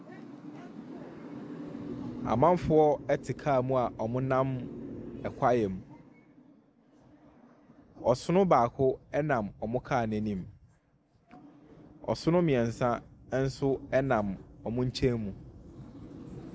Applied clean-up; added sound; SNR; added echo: none; none; none; none.